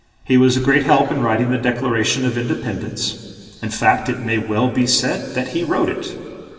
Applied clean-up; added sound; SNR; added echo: none; none; none; reverberation time 2.7 s.